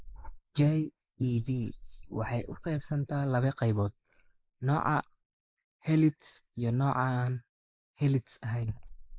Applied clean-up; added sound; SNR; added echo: neural mask model Resemble Enhance denoiser.